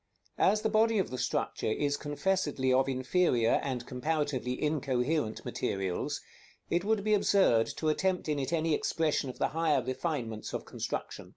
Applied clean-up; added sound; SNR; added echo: none; none; none; none.